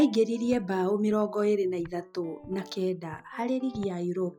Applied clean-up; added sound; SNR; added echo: classical method log-MMSE.